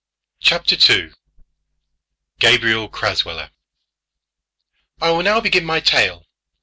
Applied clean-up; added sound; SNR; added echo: none; none; none; none.